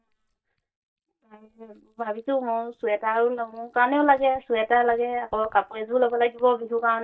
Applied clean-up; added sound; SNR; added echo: neural mask model DeepFilterNet 3.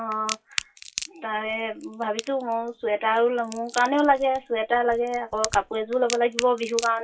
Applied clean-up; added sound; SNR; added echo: classical method WPE with log-MMSE.